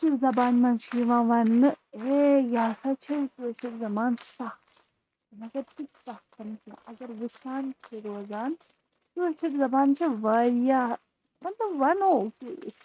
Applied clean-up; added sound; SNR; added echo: neural mask model RNNoise.